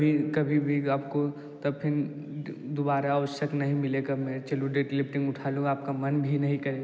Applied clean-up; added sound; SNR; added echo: none; none; none; none.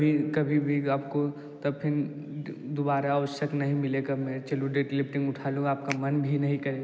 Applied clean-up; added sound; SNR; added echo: none; Finger snapping; 12 dB; none.